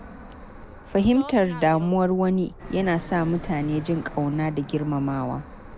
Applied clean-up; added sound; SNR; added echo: none; Fixed-wing aircraft, airplane; 15 dB; none.